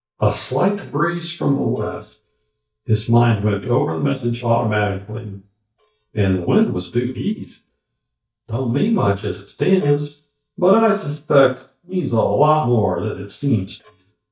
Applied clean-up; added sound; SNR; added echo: neural mask model DeepFilterNet 3.